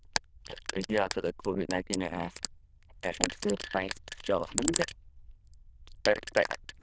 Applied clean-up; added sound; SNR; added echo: neural diffusion model UNIVERSE++.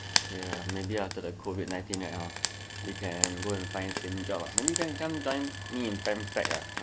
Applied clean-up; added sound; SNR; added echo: none; Frying (food); 1 dB; none.